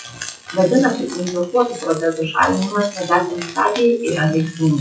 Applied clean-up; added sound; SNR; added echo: classical method WPE with log-MMSE.